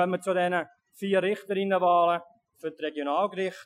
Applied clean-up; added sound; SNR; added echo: classical method Wiener filter.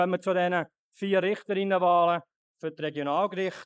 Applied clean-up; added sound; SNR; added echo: neural mask model Resemble Enhance denoiser.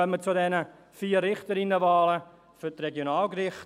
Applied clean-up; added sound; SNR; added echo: none; none; none; none.